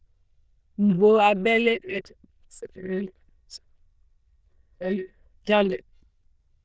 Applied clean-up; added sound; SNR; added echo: neural diffusion model UNIVERSE++.